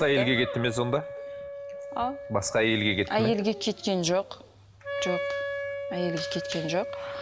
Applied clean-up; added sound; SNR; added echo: none; Wind instrument, woodwind instrument; 8 dB; none.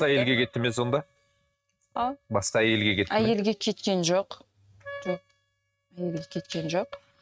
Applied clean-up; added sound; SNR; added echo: neural mask model RNNoise.